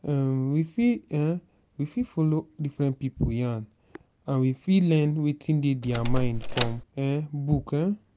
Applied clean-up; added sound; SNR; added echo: none; Door; 0 dB; none.